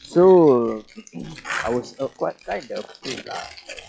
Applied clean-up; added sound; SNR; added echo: classical method log-MMSE.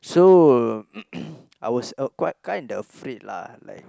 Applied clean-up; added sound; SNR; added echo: none; none; none; none.